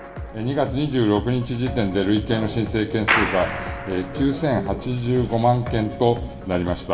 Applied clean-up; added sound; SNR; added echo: none; Clapping; 11 dB; reverberation time 2.3 s.